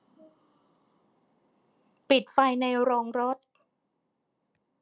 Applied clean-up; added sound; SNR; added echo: none; none; none; none.